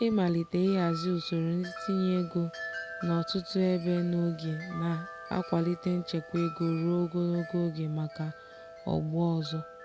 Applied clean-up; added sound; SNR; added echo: none; Wind chime; 14 dB; none.